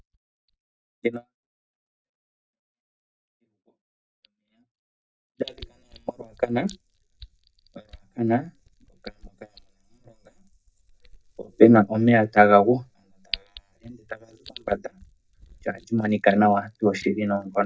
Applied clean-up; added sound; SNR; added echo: neural mask model DeepFilterNet 3.